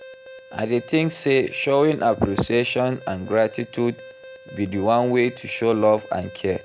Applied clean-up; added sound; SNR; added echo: none; Alarm; 19 dB; none.